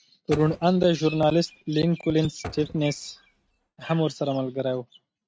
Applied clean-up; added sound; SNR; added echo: neural mask model RNNoise.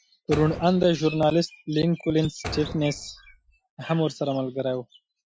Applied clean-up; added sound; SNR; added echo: classical method Wiener filter.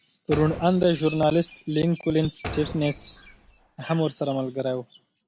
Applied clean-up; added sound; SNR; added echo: none; Door; 14 dB; none.